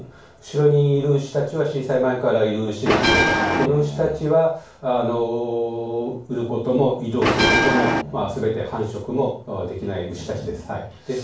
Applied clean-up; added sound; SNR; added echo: none; Bell; -4 dB; reverberation time 0.4 s.